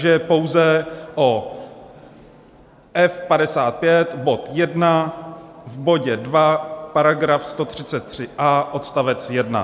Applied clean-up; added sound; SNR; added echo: none; none; none; none.